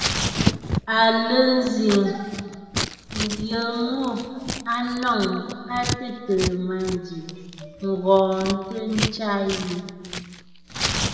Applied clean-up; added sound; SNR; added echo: none; Scissors; 6 dB; reverberation time 1.5 s.